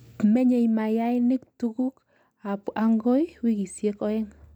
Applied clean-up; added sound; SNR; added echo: none; none; none; none.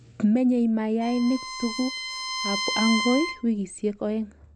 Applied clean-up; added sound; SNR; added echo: none; Bowed string instrument; 7 dB; none.